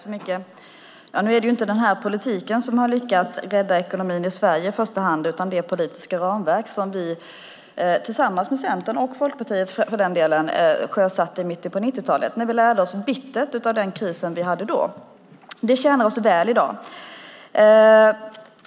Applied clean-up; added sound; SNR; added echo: none; none; none; none.